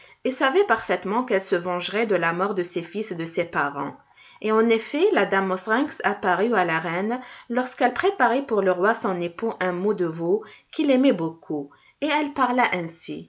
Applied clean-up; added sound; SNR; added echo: none; none; none; none.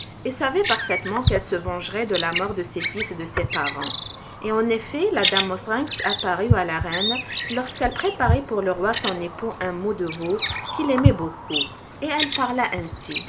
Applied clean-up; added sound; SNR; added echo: none; Bird vocalization, bird call, bird song; 2 dB; none.